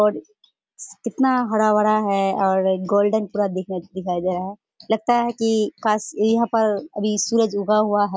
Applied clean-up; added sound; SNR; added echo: none; none; none; none.